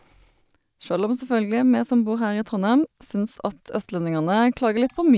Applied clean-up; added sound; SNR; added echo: neural mask model DeepFilterNet 3.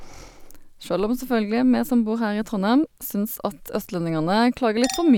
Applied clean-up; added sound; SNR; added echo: none; Chink, clink; 18 dB; none.